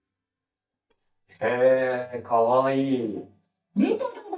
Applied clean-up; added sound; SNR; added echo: neural mask model DeepFilterNet 3.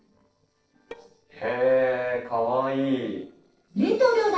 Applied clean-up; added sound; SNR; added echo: neural separator model SepFormer DNS4.